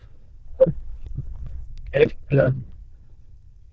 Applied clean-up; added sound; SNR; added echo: neural diffusion model UNIVERSE++.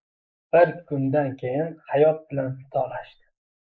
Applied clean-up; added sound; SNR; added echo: neural mask model Resemble Enhance denoiser.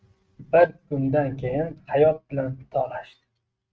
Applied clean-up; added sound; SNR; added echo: neural mask model RNNoise.